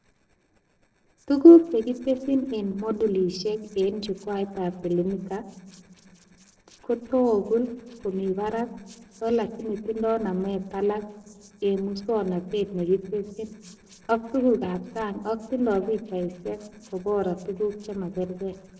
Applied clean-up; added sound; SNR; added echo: neural separator model SepFormer DNS4.